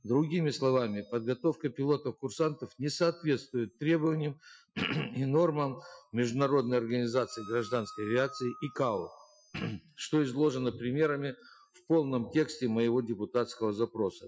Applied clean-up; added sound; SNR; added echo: classical method Wiener filter.